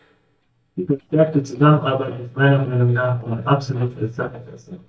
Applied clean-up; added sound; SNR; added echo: neural mask model DeepFilterNet 3.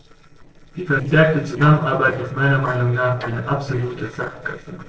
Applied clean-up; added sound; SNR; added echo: neural separator model SepFormer DNS4.